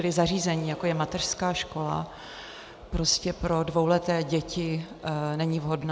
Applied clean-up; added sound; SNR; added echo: none; none; none; none.